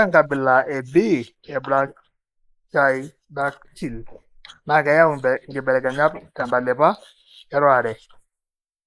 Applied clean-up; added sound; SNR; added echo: neural mask model Resemble Enhance denoiser.